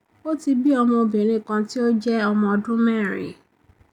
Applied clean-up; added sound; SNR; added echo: none; none; none; none.